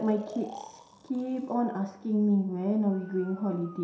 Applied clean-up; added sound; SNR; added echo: none; Breathing; 20 dB; reverberation time 0.7 s.